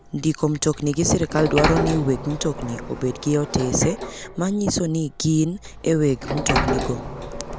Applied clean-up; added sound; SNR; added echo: none; Sliding door; 6 dB; none.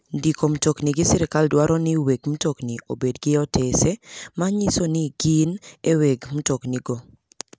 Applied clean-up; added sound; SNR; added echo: none; none; none; none.